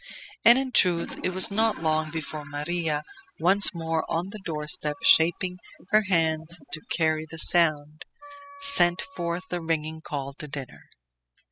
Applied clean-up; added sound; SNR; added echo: classical method spectral subtraction.